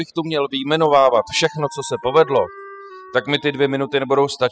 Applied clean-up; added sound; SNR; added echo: classical method spectral subtraction.